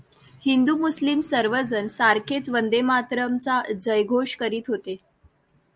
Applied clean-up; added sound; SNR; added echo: none; none; none; none.